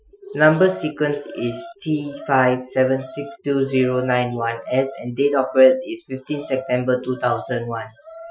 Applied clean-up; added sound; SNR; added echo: classical method Wiener filter.